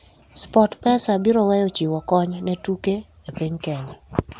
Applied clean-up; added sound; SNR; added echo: none; none; none; none.